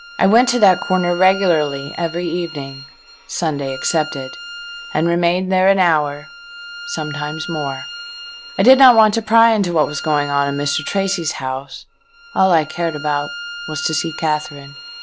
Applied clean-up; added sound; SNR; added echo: none; Bowed string instrument; 14 dB; none.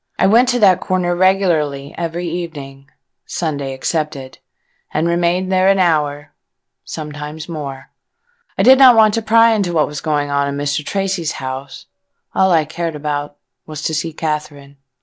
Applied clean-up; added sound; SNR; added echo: none; none; none; none.